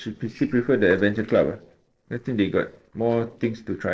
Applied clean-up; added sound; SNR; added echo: neural separator model SepFormer DNS4.